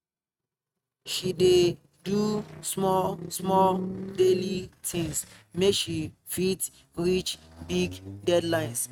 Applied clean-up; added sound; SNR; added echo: neural mask model RNNoise.